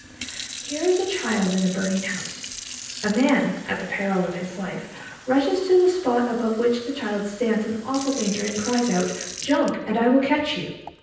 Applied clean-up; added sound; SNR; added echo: none; Fill (with liquid) / Sink (filling or washing); 14 dB; reverberation time 0.9 s.